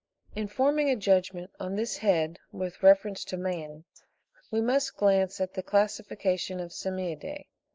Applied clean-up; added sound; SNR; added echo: neural mask model Resemble Enhance denoiser.